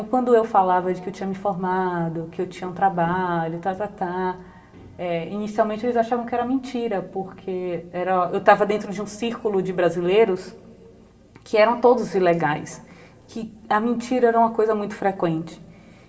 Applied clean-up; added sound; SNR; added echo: none; none; none; reverberation time 2.6 s.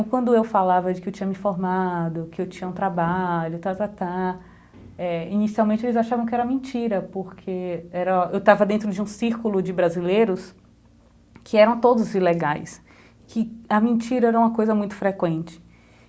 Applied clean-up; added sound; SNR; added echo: none; none; none; none.